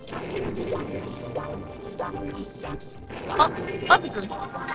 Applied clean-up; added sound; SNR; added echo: neural separator model SepFormer DNS4.